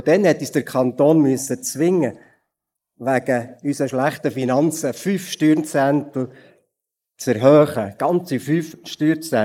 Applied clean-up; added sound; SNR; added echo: neural mask model Resemble Enhance denoiser.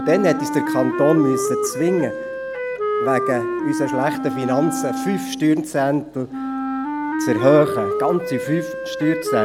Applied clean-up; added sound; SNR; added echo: none; Wind instrument, woodwind instrument; 3 dB; none.